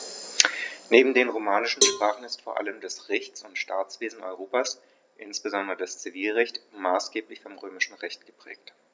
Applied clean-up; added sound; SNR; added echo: none; Cowbell; 2 dB; none.